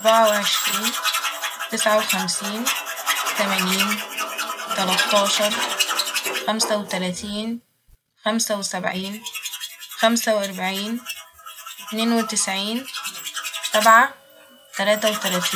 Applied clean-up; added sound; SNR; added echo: none; Tools; 4 dB; none.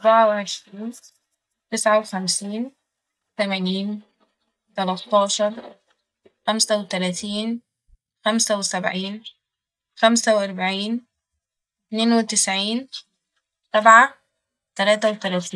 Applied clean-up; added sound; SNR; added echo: neural mask model DeepFilterNet 3.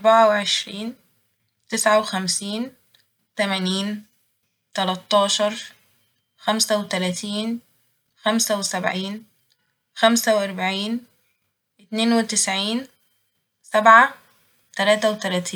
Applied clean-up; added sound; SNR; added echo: none; none; none; none.